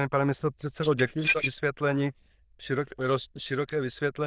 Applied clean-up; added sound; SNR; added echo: neural diffusion model UNIVERSE++.